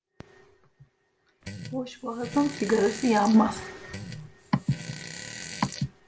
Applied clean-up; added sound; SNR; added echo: none; Fart; 12 dB; none.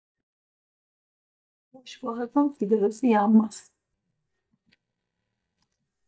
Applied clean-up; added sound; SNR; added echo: neural mask model DeepFilterNet 3.